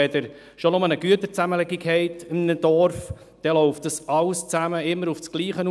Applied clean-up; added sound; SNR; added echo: none; none; none; none.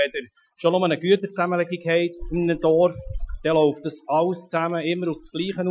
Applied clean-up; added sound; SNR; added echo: classical method Wiener filter.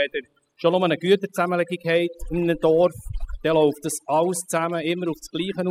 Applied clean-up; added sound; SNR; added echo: classical method spectral subtraction.